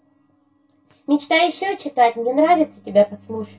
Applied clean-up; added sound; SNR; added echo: none; none; none; reverberation time 0.2 s.